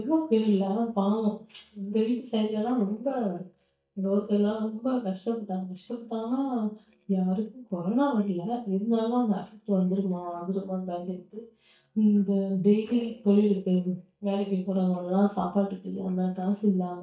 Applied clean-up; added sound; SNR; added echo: neural mask model DeepFilterNet 3.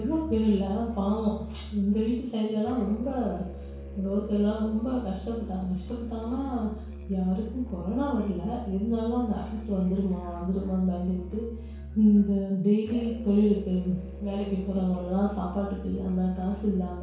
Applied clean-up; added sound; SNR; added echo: none; Musical instrument; 12 dB; reverberation time 0.6 s.